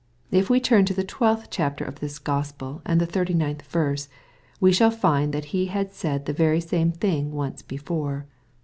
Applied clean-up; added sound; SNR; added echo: none; none; none; none.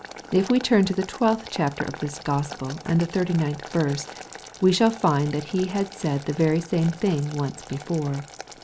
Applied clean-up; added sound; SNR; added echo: none; Boiling; 16 dB; none.